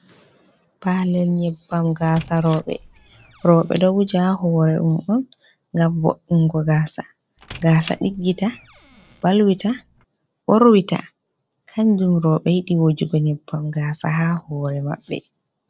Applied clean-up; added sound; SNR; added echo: neural separator model SepFormer DNS4.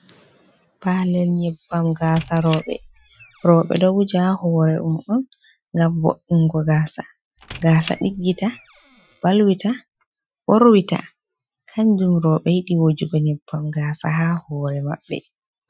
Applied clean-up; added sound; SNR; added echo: classical method Wiener filter.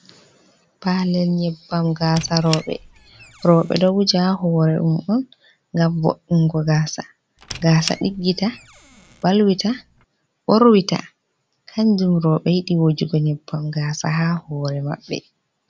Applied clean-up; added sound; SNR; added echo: none; Squeak; 17 dB; none.